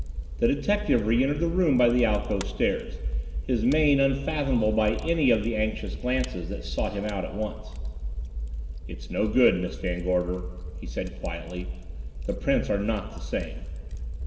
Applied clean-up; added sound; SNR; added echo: none; Fire; 5 dB; reverberation time 1.8 s.